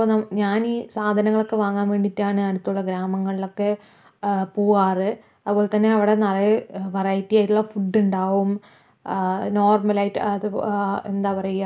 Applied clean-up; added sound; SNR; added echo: none; none; none; none.